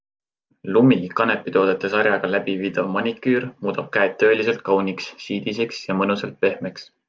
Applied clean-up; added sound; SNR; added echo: none; none; none; none.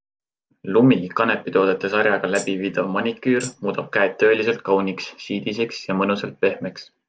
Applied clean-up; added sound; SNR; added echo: none; Tambourine; 17 dB; none.